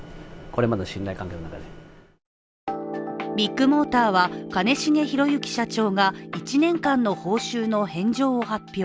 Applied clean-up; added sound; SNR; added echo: none; none; none; none.